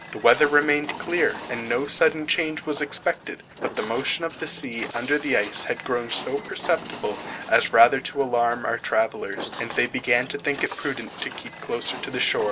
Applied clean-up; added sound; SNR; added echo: none; Walk, footsteps; 12 dB; none.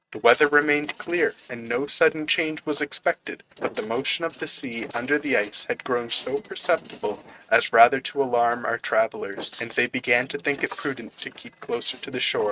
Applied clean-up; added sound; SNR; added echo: neural mask model RNNoise.